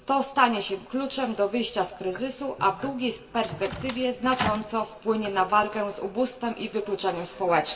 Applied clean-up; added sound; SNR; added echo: none; Door; 7 dB; reverberation time 0.8 s.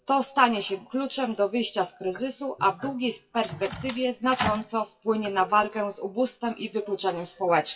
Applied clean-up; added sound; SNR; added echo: classical method WPE with log-MMSE.